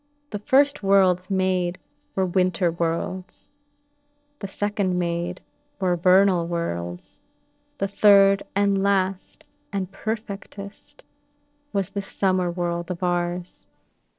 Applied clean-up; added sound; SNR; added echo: neural separator model SepFormer DNS4.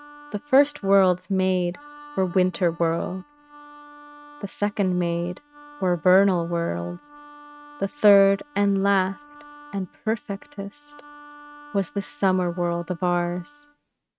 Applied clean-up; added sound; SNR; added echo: neural mask model RNNoise.